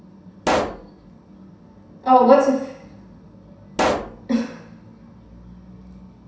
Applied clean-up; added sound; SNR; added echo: none; Explosion; 3 dB; reverberation time 0.7 s.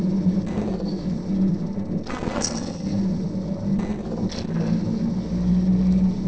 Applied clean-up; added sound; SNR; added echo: neural separator model SepFormer DNS4.